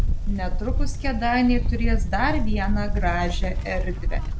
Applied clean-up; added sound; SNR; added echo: none; Livestock, farm animals, working animals; -4 dB; none.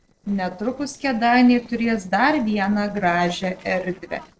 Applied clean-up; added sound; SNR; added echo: neural separator model SepFormer DNS4.